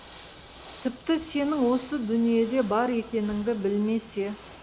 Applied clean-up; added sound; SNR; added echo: none; Ocean / Boat, Water vehicle; 19 dB; none.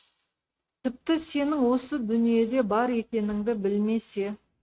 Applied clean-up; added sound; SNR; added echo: neural mask model RNNoise.